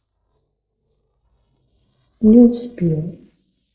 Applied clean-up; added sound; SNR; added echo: neural mask model Resemble Enhance denoiser.